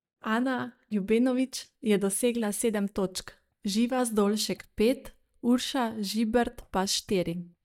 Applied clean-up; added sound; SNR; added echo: neural mask model DeepFilterNet 3.